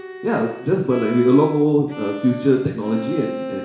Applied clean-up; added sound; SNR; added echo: none; Bowed string instrument; 13 dB; reverberation time 0.7 s.